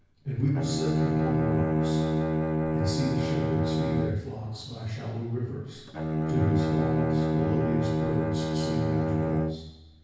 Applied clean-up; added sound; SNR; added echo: none; Bowed string instrument; -5 dB; reverberation time 1.1 s.